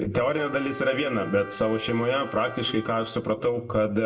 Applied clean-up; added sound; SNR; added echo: none; Trumpet; 16 dB; reverberation time 0.6 s.